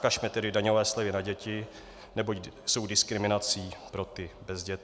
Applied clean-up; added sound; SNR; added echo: none; none; none; none.